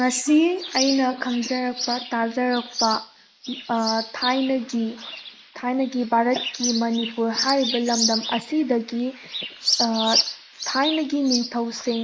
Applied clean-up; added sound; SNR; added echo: neural mask model Resemble Enhance denoiser.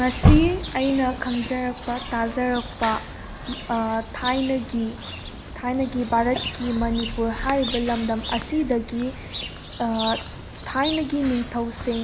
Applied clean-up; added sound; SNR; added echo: none; Chirp, tweet; 2 dB; none.